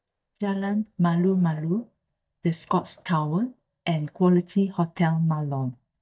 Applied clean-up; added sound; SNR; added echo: neural mask model DeepFilterNet 3.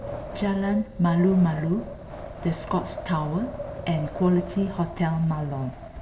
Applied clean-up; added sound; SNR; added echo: none; Wind; 12 dB; reverberation time 2.4 s.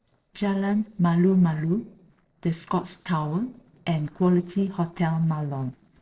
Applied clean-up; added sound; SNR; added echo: neural separator model SepFormer DNS4.